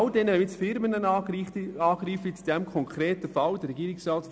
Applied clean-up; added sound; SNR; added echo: none; none; none; none.